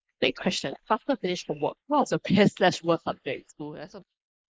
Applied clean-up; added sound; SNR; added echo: neural mask model Resemble Enhance denoiser.